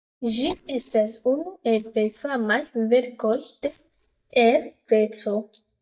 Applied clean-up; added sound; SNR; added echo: neural mask model DeepFilterNet 3.